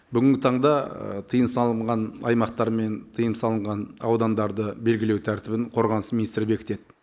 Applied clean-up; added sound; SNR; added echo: neural mask model Resemble Enhance denoiser.